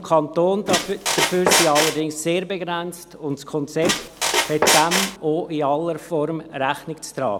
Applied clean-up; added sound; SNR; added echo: none; Squeak; -2 dB; none.